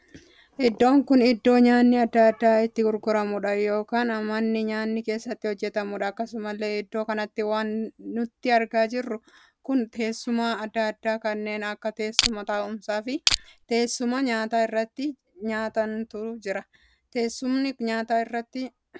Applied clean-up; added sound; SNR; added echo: none; Crushing; 0 dB; none.